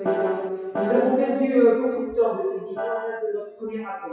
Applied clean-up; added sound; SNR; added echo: classical method WPE with log-MMSE.